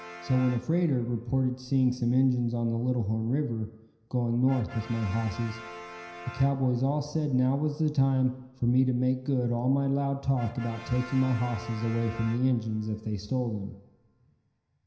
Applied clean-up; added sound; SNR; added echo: none; Brass instrument; 19 dB; reverberation time 0.9 s.